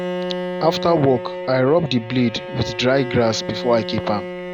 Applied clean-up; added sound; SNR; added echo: none; Bowed string instrument; 8 dB; none.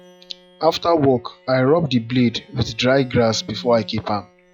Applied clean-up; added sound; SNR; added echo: classical method log-MMSE.